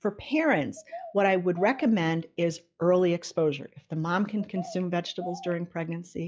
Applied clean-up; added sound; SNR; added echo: classical method log-MMSE.